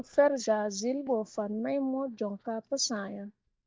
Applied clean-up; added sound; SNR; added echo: neural mask model DeepFilterNet 3.